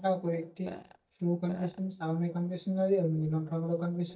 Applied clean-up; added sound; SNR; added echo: neural mask model DeepFilterNet 3.